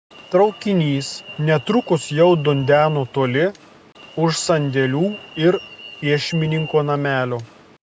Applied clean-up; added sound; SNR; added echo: none; Alarm; 19 dB; none.